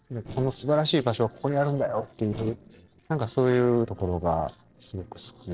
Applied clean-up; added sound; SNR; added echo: neural separator model SepFormer DNS4.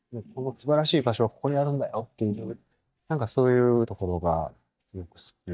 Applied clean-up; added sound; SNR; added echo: neural mask model DeepFilterNet 3.